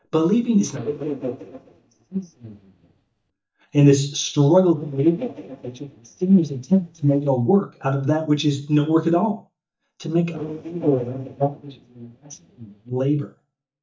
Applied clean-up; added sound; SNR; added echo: neural mask model DeepFilterNet 3.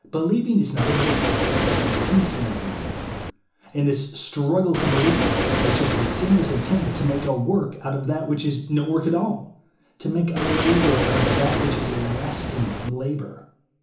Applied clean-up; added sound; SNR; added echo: none; Waves, surf; 0 dB; reverberation time 0.8 s.